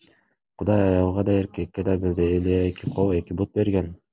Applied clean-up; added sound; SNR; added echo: none; none; none; none.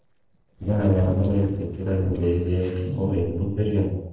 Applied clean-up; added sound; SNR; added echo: neural separator model SepFormer DNS4.